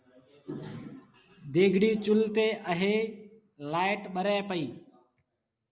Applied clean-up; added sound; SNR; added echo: none; none; none; none.